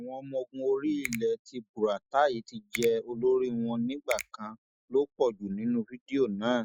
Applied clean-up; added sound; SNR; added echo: classical method Wiener filter.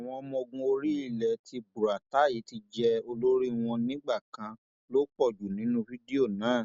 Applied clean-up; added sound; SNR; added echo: none; none; none; none.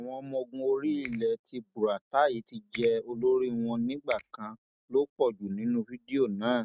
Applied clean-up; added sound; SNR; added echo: neural mask model RNNoise.